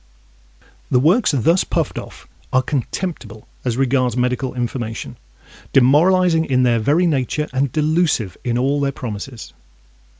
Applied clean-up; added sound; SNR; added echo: none; none; none; none.